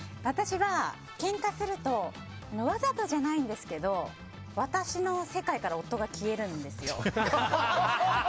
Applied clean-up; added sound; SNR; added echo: none; none; none; none.